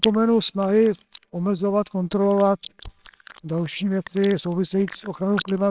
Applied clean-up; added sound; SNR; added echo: neural separator model SepFormer WHAMR!.